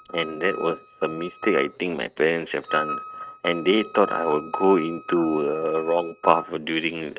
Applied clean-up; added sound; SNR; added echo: neural mask model RNNoise.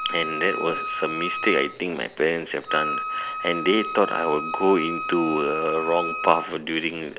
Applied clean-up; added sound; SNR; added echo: none; Wind instrument, woodwind instrument; 6 dB; none.